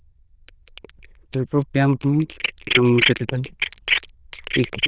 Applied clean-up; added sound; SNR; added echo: neural diffusion model UNIVERSE++.